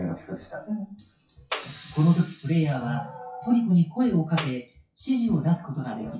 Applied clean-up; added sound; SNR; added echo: classical method WPE with log-MMSE.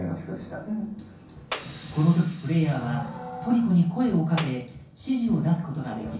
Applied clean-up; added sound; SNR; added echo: none; Clapping; 11 dB; reverberation time 0.6 s.